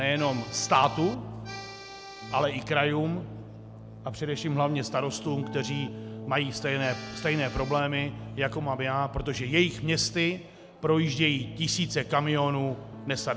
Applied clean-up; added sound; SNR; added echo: none; Accordion + Keyboard (musical); 12 dB; none.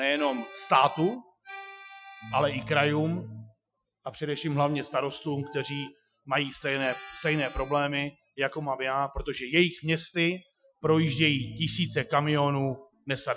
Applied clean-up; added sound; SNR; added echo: classical method Wiener filter.